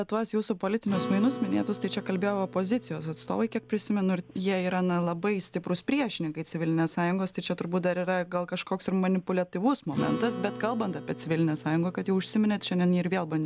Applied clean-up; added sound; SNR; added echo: none; Acoustic guitar; 14 dB; none.